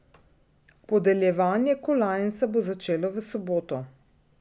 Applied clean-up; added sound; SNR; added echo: none; none; none; none.